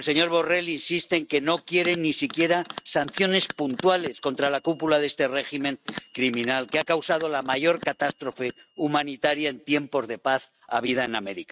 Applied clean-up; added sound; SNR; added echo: neural mask model RNNoise.